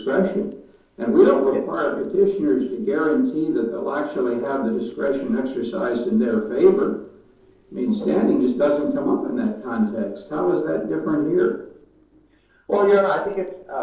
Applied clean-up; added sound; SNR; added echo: neural separator model SepFormer DNS4.